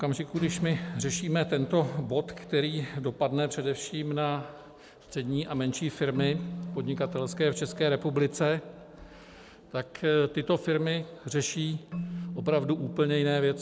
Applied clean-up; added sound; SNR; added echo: none; Keyboard (musical); 12 dB; none.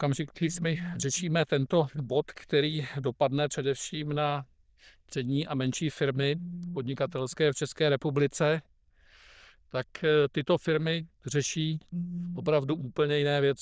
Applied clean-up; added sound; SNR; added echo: neural diffusion model UNIVERSE++.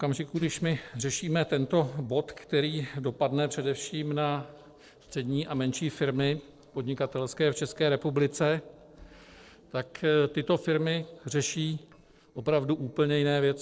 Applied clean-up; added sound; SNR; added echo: neural separator model SepFormer DNS4.